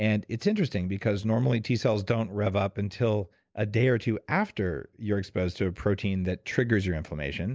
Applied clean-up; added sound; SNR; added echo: none; none; none; none.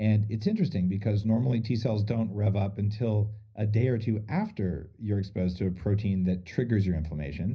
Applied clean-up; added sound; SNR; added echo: none; none; none; reverberation time 0.5 s.